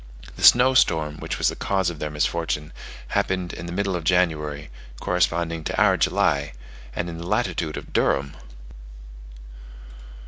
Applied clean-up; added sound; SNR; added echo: none; none; none; none.